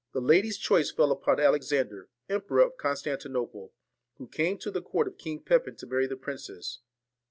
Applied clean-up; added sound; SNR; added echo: none; none; none; none.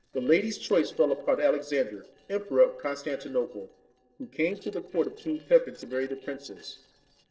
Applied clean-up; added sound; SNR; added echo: neural separator model SepFormer DNS4.